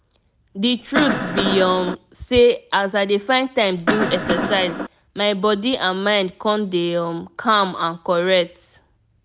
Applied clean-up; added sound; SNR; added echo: none; Cough; 3 dB; none.